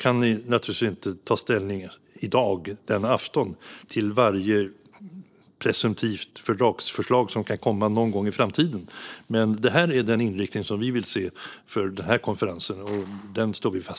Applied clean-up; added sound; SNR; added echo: neural separator model SepFormer DNS4.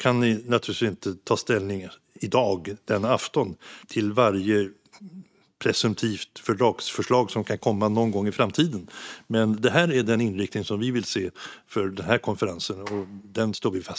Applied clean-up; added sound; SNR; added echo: neural mask model RNNoise.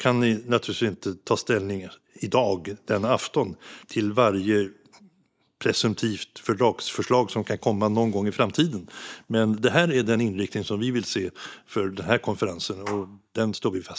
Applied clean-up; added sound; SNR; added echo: neural mask model DeepFilterNet 3.